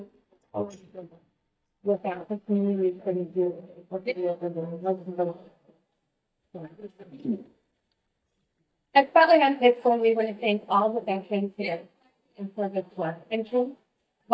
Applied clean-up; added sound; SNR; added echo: neural mask model DeepFilterNet 3.